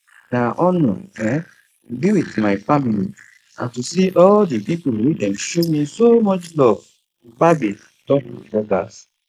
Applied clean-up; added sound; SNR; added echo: neural mask model Resemble Enhance denoiser.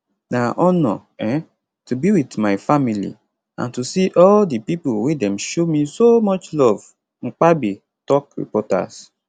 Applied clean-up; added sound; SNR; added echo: none; none; none; none.